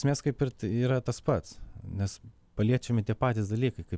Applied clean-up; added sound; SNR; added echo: none; none; none; none.